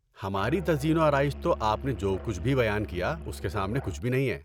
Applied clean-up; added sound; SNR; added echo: none; Musical instrument; 12 dB; none.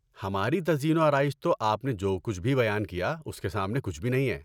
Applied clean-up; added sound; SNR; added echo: none; none; none; none.